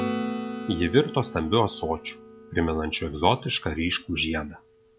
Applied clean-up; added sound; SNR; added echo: none; Acoustic guitar / Strum; 10 dB; none.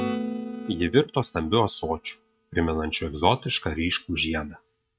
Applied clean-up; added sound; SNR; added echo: neural mask model RNNoise.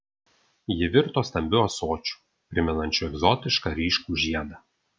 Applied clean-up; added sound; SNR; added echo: none; none; none; none.